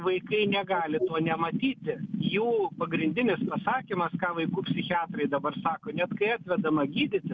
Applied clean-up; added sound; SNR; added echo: none; none; none; none.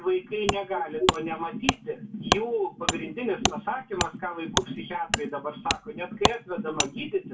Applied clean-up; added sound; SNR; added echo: none; Wood; 1 dB; reverberation time 0.2 s.